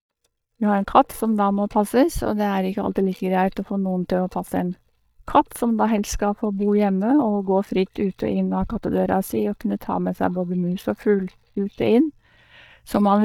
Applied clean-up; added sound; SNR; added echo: neural mask model DeepFilterNet 3.